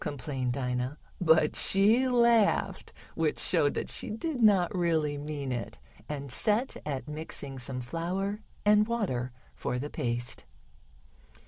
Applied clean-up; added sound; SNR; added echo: none; none; none; none.